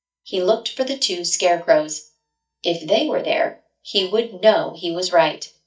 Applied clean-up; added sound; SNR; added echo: neural mask model DeepFilterNet 3.